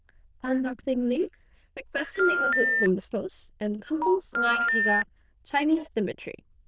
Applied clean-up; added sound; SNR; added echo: neural diffusion model UNIVERSE++.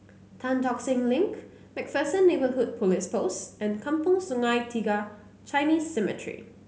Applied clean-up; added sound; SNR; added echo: none; none; none; none.